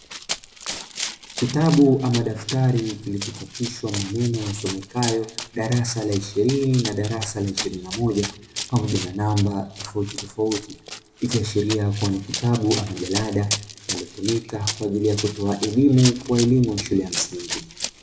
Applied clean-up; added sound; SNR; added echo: none; Run; 10 dB; reverberation time 1.1 s.